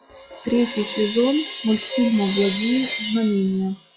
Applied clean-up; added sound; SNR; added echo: classical method log-MMSE.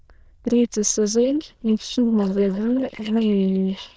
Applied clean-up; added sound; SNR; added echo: neural diffusion model UNIVERSE++.